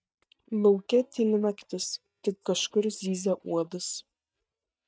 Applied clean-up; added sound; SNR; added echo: neural mask model DeepFilterNet 3.